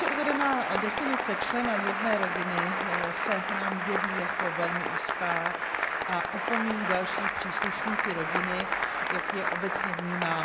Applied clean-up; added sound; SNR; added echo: none; Applause / Cheering; -3 dB; none.